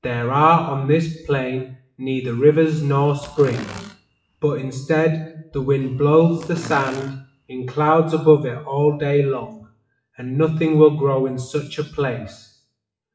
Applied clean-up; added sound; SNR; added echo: classical method WPE with log-MMSE.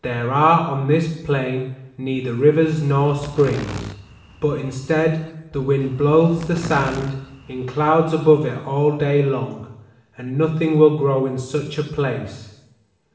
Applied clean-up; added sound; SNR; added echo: none; Insect; 16 dB; reverberation time 0.8 s.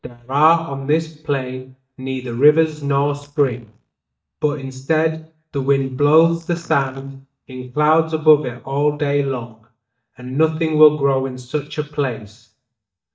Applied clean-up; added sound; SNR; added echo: neural mask model DeepFilterNet 3.